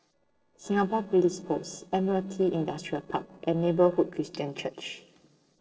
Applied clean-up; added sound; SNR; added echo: neural separator model SepFormer DNS4.